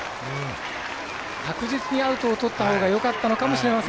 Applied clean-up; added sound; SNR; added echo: none; Bird; 18 dB; none.